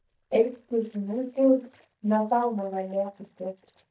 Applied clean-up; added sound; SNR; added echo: neural mask model DeepFilterNet 3.